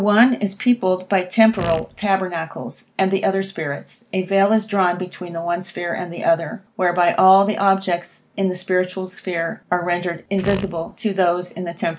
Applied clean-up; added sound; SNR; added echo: none; Fart; 10 dB; none.